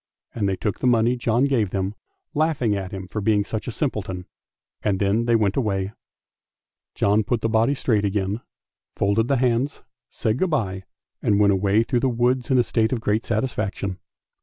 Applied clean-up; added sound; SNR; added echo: none; none; none; none.